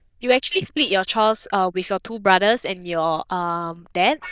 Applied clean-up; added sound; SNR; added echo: neural diffusion model UNIVERSE++.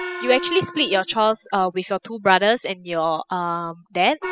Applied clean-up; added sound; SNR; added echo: classical method spectral subtraction.